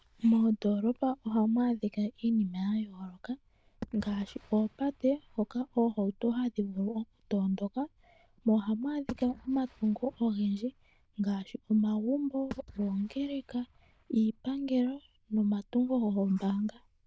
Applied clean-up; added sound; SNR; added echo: neural diffusion model UNIVERSE++.